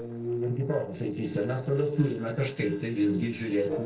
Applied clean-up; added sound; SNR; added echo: neural separator model SepFormer DNS4.